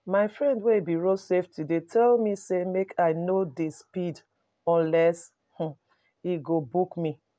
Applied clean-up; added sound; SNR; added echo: none; none; none; none.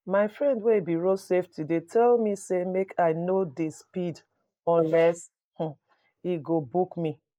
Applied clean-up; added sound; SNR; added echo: neural mask model Resemble Enhance denoiser.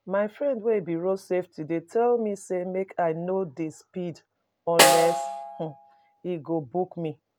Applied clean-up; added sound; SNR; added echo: none; Snare drum; -2 dB; none.